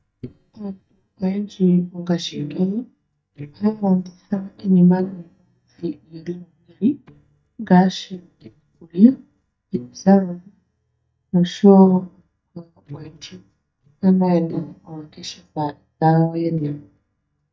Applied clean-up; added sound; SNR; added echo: neural mask model DeepFilterNet 3.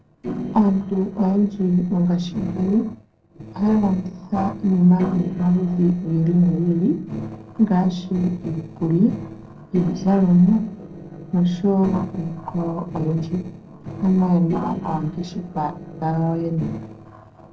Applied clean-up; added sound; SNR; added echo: neural separator model SepFormer DNS4.